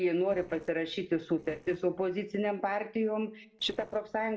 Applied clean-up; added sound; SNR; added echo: neural separator model SepFormer DNS4.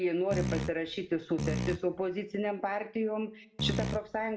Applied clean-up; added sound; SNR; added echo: none; Fart; 2 dB; reverberation time 0.5 s.